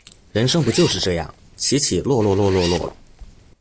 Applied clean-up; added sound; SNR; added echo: none; Zipper (clothing); 14 dB; none.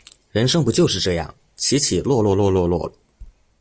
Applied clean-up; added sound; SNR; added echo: none; none; none; none.